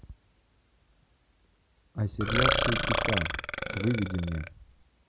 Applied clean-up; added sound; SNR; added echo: none; Burping, eructation; -4 dB; none.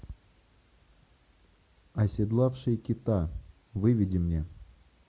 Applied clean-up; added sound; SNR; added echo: none; none; none; none.